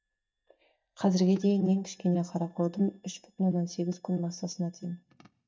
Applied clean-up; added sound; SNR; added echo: neural mask model DeepFilterNet 3.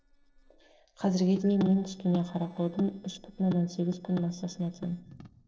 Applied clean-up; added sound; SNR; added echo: neural separator model SepFormer DNS4.